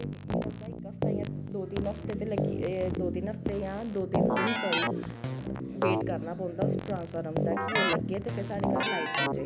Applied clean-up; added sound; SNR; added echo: none; Keyboard (musical); -4 dB; none.